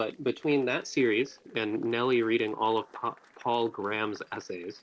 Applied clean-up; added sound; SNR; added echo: neural separator model SepFormer DNS4.